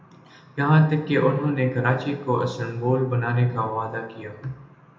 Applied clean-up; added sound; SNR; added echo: none; none; none; reverberation time 0.8 s.